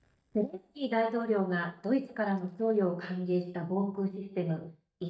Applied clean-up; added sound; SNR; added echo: neural mask model DeepFilterNet 3.